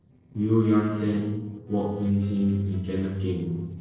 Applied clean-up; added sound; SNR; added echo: neural separator model SepFormer DNS4.